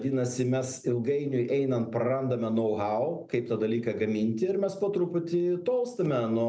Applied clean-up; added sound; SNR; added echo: none; none; none; none.